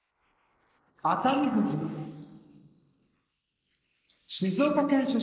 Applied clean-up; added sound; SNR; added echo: neural mask model Resemble Enhance denoiser.